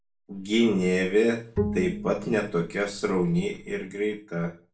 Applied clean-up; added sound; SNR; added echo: none; Bowed string instrument; 8 dB; reverberation time 0.3 s.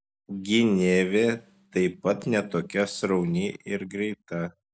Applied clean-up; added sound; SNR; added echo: none; none; none; none.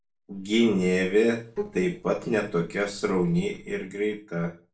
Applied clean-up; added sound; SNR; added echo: neural separator model SepFormer DNS4.